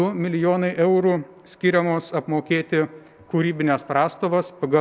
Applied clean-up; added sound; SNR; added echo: none; none; none; none.